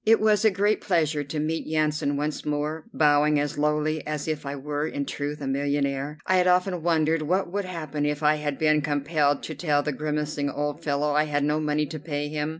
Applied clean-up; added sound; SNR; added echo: none; none; none; none.